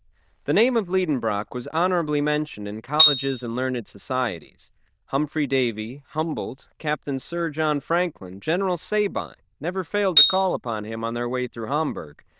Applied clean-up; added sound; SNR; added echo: neural diffusion model UNIVERSE++.